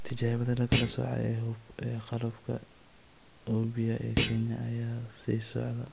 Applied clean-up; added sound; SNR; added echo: none; Thump, thud; 3 dB; none.